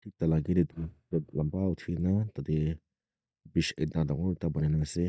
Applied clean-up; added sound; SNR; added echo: neural mask model DeepFilterNet 3.